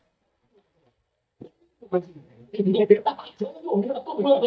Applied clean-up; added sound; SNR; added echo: neural mask model DeepFilterNet 3.